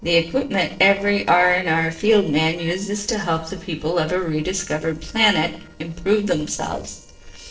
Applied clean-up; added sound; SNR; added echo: neural separator model SepFormer DNS4.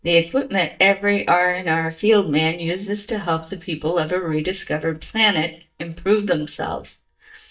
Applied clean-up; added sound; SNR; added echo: neural mask model DeepFilterNet 3.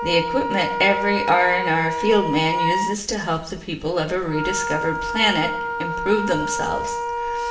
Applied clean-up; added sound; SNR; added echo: none; Wind instrument, woodwind instrument; 3 dB; reverberation time 0.7 s.